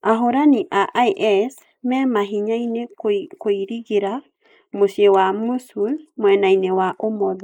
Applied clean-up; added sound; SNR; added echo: neural mask model Resemble Enhance denoiser.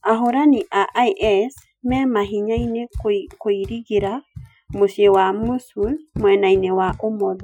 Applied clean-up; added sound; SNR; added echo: classical method Wiener filter.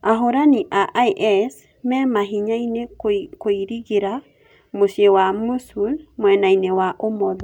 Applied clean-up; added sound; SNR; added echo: none; none; none; none.